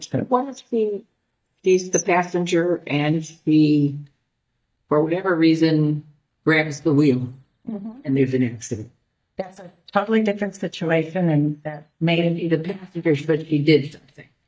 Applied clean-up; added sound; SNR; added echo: neural mask model DeepFilterNet 3.